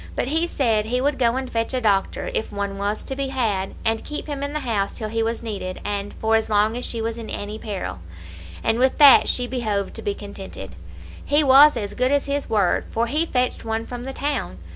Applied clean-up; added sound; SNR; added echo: none; none; none; none.